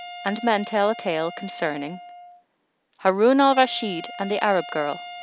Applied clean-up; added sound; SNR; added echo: none; Wind instrument, woodwind instrument; 15 dB; none.